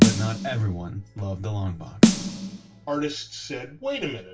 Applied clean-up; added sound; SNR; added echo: none; Snare drum; -5 dB; reverberation time 0.1 s.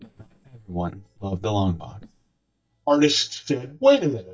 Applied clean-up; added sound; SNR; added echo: neural mask model DeepFilterNet 3.